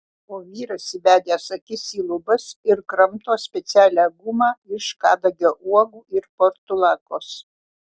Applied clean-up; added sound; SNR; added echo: none; none; none; none.